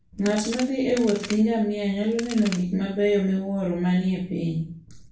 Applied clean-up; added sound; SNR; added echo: none; Crack; 13 dB; reverberation time 0.4 s.